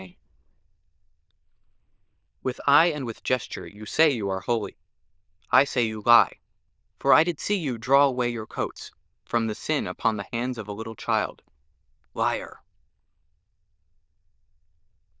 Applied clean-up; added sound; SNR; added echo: neural diffusion model UNIVERSE++.